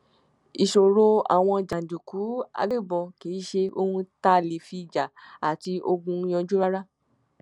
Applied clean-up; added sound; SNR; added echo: none; none; none; none.